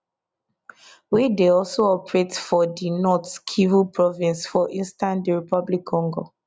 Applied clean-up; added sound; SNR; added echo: none; none; none; none.